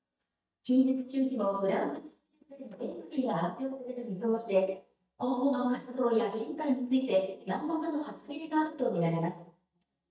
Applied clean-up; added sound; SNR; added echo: neural mask model DeepFilterNet 3.